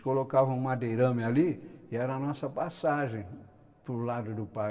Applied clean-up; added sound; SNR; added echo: none; none; none; reverberation time 1.6 s.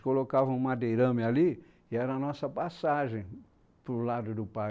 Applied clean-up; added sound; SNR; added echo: none; none; none; none.